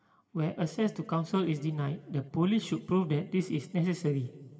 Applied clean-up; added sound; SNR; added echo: none; none; none; reverberation time 1.3 s.